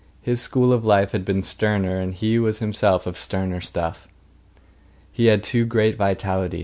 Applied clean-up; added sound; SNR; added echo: none; none; none; none.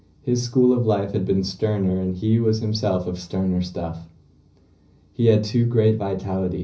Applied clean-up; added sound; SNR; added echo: none; none; none; reverberation time 0.5 s.